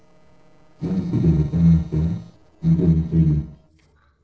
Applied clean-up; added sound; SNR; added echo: neural separator model SepFormer DNS4.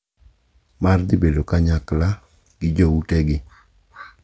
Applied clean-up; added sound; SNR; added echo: none; none; none; none.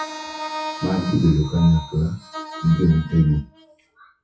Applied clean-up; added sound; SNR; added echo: classical method WPE with log-MMSE.